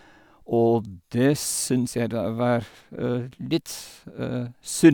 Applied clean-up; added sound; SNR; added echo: none; none; none; none.